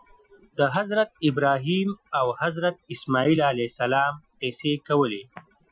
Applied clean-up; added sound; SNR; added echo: classical method Wiener filter.